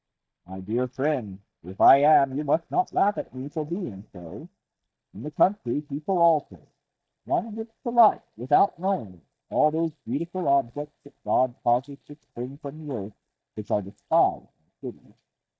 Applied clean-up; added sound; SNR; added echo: neural mask model DeepFilterNet 3.